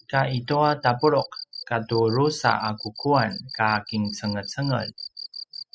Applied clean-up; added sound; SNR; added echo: classical method spectral subtraction.